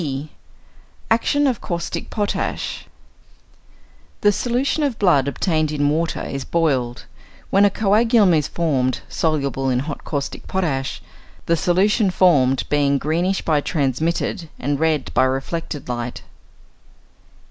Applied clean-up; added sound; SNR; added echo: none; none; none; none.